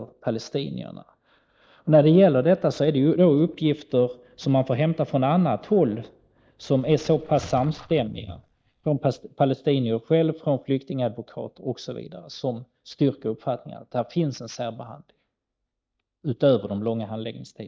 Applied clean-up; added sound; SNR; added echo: neural mask model DeepFilterNet 3.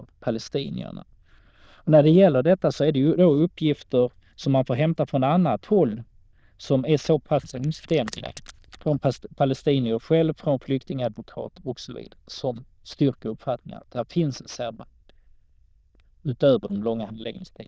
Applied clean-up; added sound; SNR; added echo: neural diffusion model UNIVERSE++.